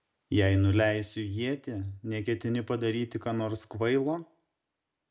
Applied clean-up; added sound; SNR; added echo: none; none; none; none.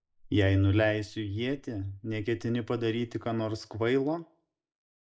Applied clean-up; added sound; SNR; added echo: neural mask model Resemble Enhance denoiser.